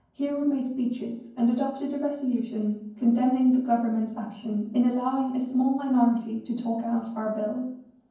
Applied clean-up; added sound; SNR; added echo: none; none; none; reverberation time 0.9 s.